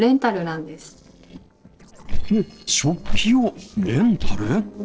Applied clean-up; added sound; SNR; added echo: neural separator model SepFormer DNS4.